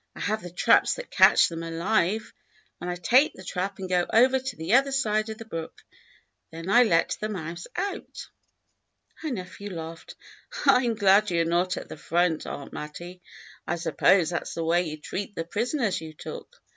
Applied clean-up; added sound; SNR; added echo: none; none; none; none.